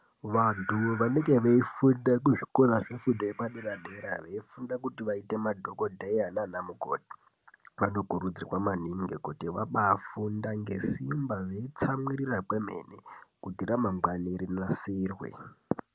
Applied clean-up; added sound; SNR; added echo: none; none; none; none.